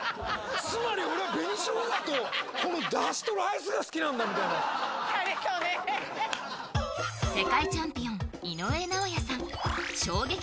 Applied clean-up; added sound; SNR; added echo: none; none; none; none.